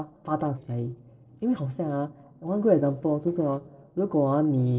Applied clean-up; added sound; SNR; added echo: neural separator model SepFormer DNS4.